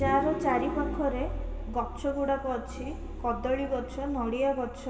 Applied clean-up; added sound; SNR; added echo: none; Vehicle; 6 dB; reverberation time 2.1 s.